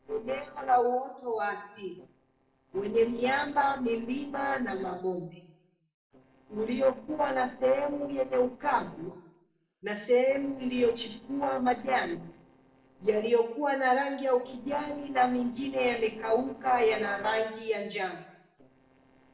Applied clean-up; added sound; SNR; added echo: neural separator model SepFormer DNS4.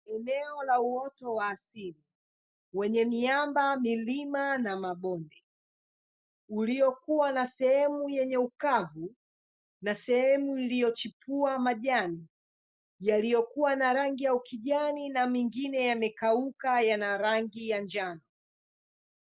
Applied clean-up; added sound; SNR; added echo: none; none; none; none.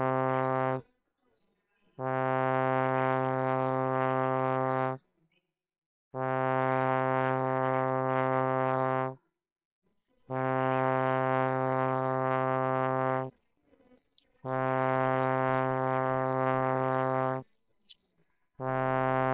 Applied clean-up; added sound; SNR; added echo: neural separator model SepFormer WHAMR!.